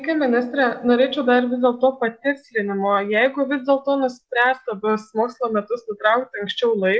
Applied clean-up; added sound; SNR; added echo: none; none; none; none.